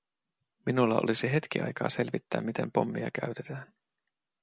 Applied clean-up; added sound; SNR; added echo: none; none; none; none.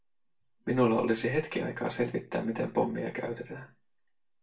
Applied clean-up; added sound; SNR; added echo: none; none; none; reverberation time 0.2 s.